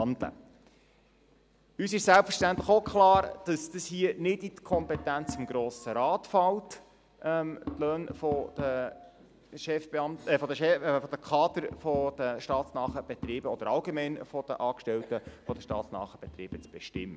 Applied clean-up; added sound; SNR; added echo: none; Tap; 15 dB; none.